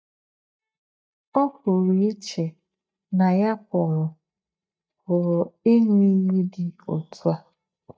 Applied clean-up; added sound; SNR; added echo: neural mask model DeepFilterNet 3.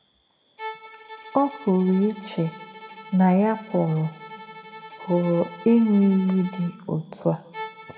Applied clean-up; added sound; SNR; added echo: none; Bowed string instrument; 17 dB; reverberation time 1.3 s.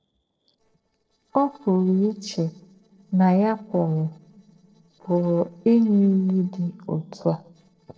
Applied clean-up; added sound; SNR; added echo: neural separator model SepFormer DNS4.